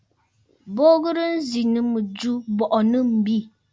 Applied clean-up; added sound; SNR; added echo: none; none; none; none.